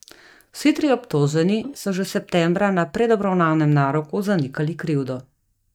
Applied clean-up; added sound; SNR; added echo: neural mask model DeepFilterNet 3.